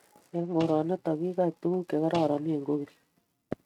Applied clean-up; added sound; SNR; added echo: neural mask model RNNoise.